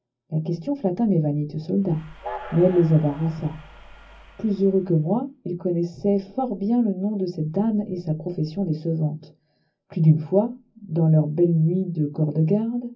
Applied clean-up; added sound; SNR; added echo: none; Train; 18 dB; reverberation time 0.4 s.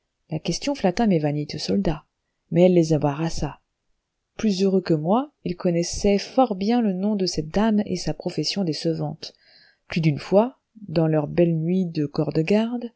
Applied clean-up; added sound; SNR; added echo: none; none; none; none.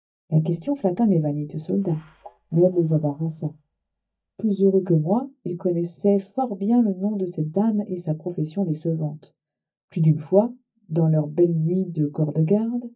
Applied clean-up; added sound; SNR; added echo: neural mask model DeepFilterNet 3.